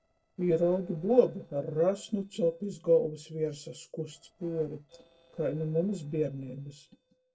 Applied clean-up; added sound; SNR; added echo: neural separator model SepFormer DNS4.